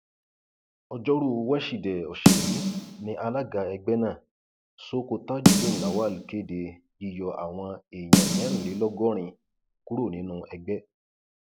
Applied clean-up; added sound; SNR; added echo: none; Snare drum; -5 dB; none.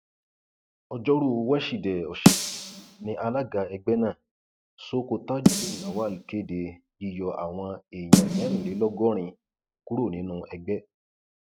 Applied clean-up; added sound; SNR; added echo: neural mask model RNNoise.